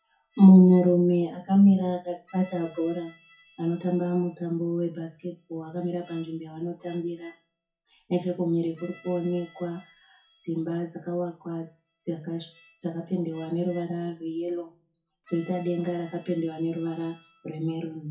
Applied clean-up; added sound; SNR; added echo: classical method WPE with log-MMSE.